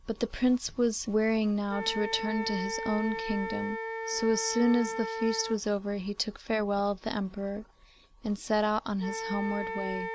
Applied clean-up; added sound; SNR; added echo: none; Wind instrument, woodwind instrument; 8 dB; none.